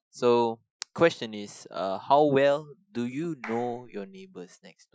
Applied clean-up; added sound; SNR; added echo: classical method Wiener filter.